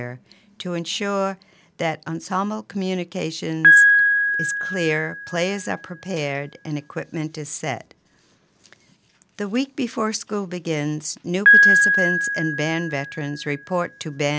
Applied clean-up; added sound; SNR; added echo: none; Piano; -4 dB; none.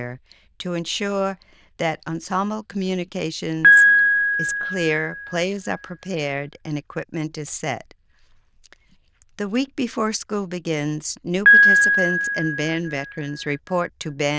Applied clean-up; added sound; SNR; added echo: neural diffusion model UNIVERSE++.